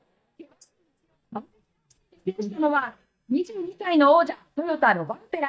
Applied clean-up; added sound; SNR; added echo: neural mask model DeepFilterNet 3.